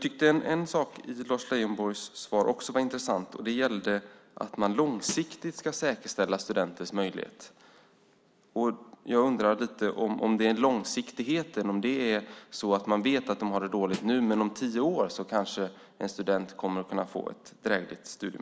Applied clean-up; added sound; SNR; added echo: none; Snare drum; 11 dB; none.